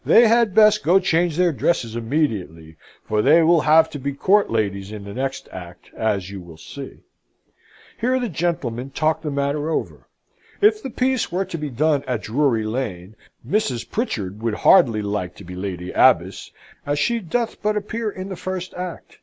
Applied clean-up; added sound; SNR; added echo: none; none; none; none.